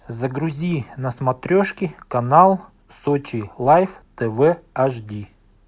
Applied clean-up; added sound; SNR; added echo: none; none; none; none.